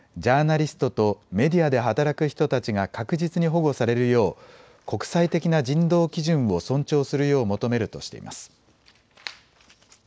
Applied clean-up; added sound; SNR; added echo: none; none; none; none.